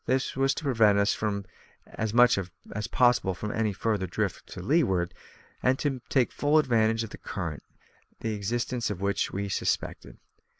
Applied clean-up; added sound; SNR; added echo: none; none; none; none.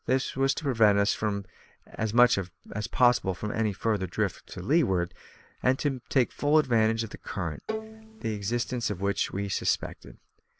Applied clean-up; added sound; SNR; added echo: none; Bowed string instrument; 11 dB; none.